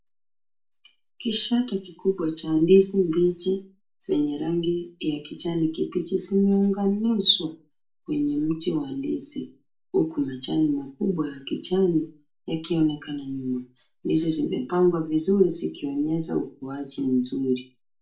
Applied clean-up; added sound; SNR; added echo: none; none; none; reverberation time 0.3 s.